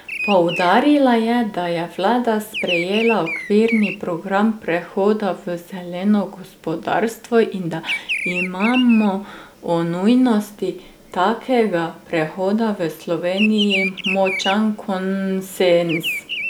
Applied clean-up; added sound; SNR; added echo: none; Bird vocalization, bird call, bird song; 11 dB; none.